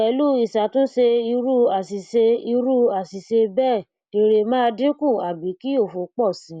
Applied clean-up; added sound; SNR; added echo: none; none; none; none.